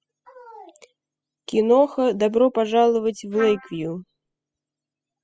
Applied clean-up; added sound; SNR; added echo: classical method spectral subtraction.